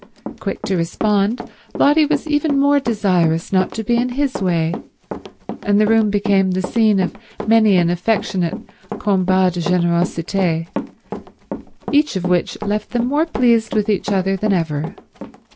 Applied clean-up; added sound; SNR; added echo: none; Run; 12 dB; none.